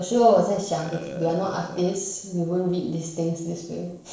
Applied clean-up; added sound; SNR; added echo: neural separator model SepFormer DNS4.